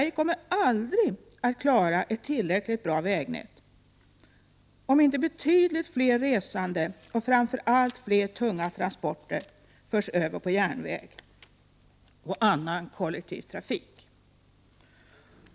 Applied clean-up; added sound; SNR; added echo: none; none; none; none.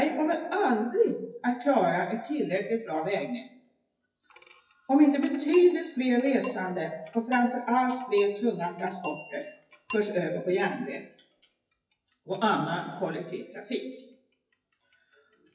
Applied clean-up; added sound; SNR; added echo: classical method WPE with log-MMSE.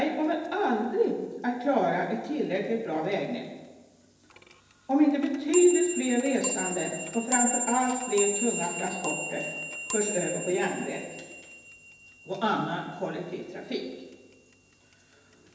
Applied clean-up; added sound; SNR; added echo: none; Clock; 7 dB; reverberation time 1.0 s.